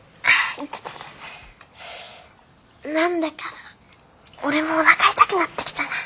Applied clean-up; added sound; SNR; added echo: none; none; none; none.